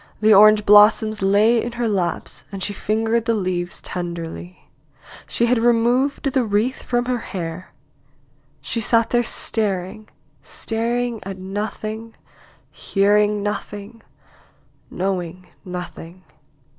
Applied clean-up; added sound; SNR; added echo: none; none; none; none.